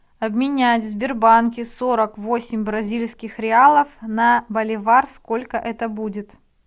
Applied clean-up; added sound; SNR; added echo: none; none; none; none.